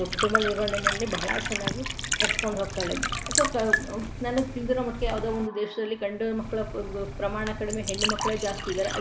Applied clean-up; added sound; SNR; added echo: none; Liquid; 1 dB; none.